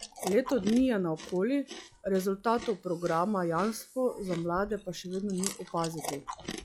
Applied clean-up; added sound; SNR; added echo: classical method log-MMSE.